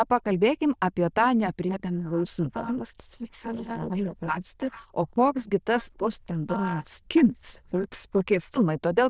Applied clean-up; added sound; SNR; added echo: neural diffusion model UNIVERSE++.